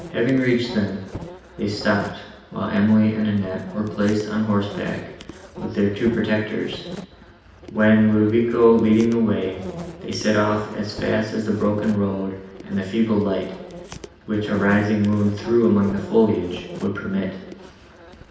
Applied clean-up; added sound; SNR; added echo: none; Insect; 17 dB; reverberation time 0.9 s.